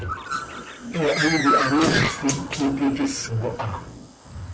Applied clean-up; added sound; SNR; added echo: neural mask model Resemble Enhance denoiser.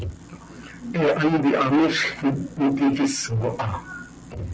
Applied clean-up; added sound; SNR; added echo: none; none; none; none.